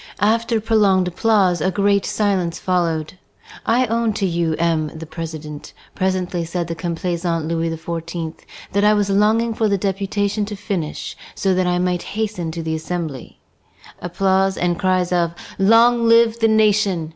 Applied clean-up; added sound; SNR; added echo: none; none; none; none.